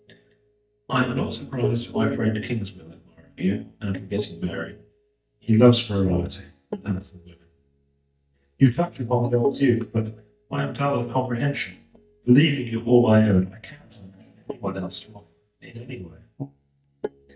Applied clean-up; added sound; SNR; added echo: neural mask model DeepFilterNet 3.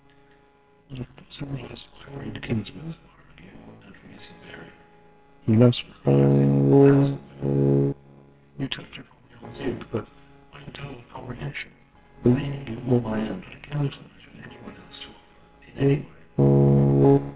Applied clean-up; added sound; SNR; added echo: neural separator model SepFormer WHAMR!.